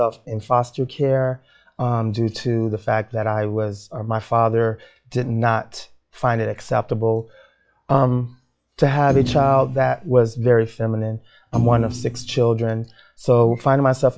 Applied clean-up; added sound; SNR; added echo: classical method log-MMSE.